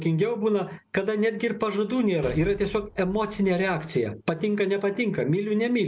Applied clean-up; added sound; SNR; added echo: none; Explosion; 17 dB; none.